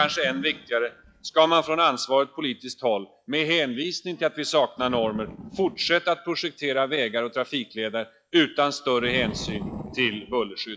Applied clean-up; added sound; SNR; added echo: classical method log-MMSE.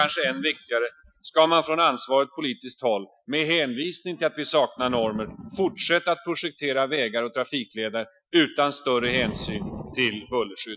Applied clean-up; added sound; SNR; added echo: classical method Wiener filter.